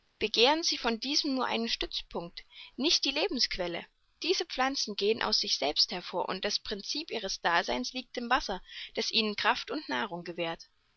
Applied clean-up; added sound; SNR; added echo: none; none; none; none.